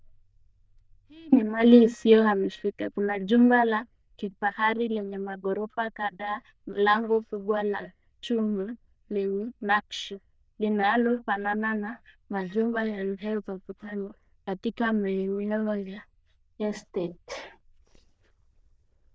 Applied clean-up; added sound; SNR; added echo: neural diffusion model UNIVERSE++.